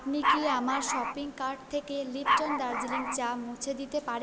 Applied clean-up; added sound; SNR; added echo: none; Dog; -2 dB; none.